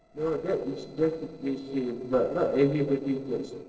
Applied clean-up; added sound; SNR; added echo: neural separator model SepFormer DNS4.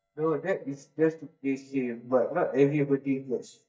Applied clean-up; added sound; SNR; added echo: neural mask model DeepFilterNet 3.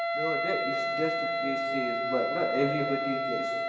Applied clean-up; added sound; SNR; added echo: none; Wind instrument, woodwind instrument; -3 dB; reverberation time 2.3 s.